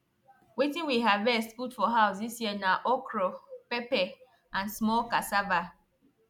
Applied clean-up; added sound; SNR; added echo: none; none; none; none.